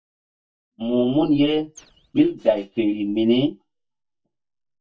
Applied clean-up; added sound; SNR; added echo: neural mask model DeepFilterNet 3.